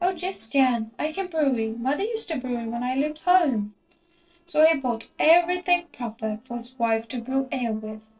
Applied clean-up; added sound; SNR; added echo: neural separator model SepFormer DNS4.